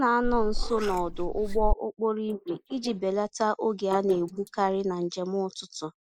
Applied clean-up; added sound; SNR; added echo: neural mask model Resemble Enhance denoiser.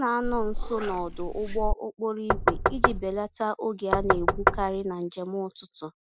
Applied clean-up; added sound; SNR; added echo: none; Meow + Knock; -3 dB; none.